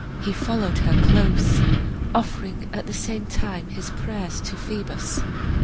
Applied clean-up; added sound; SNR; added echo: none; Wind; -5 dB; none.